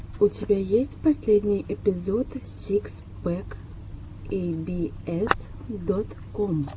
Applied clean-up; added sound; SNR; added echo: none; none; none; none.